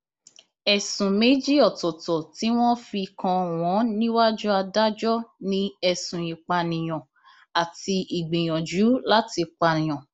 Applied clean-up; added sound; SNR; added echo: none; none; none; none.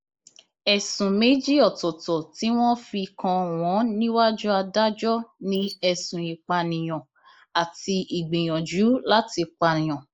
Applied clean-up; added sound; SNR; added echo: neural mask model Resemble Enhance denoiser.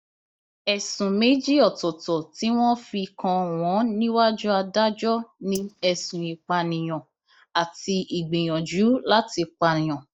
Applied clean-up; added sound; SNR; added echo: neural mask model DeepFilterNet 3.